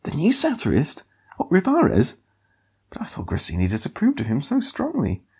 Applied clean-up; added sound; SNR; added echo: none; none; none; none.